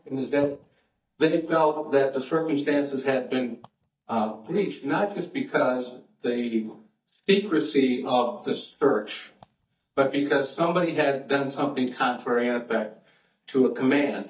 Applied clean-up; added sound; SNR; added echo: neural mask model DeepFilterNet 3.